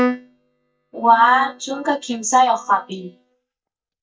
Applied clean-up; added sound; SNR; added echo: neural mask model DeepFilterNet 3.